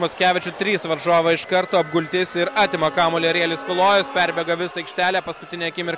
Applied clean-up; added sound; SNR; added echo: none; Wind instrument, woodwind instrument; 18 dB; none.